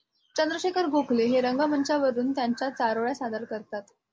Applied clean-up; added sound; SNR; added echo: none; none; none; none.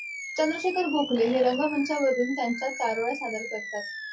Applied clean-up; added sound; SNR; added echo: classical method WPE with log-MMSE.